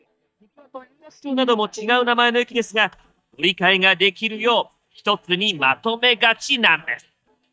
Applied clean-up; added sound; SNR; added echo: neural mask model DeepFilterNet 3.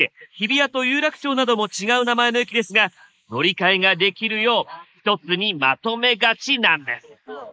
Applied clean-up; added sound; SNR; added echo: neural mask model Resemble Enhance denoiser.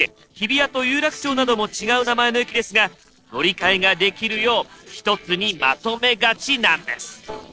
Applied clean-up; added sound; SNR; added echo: neural separator model SepFormer DNS4.